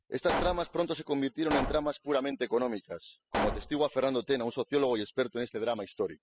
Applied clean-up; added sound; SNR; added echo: classical method spectral subtraction.